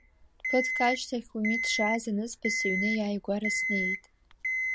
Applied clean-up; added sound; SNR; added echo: none; Alarm; 1 dB; none.